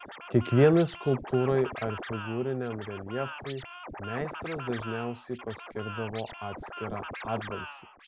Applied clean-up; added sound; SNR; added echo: none; Scratching (performance technique); 11 dB; none.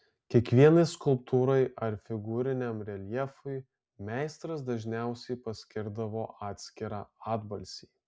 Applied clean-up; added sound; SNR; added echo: none; none; none; none.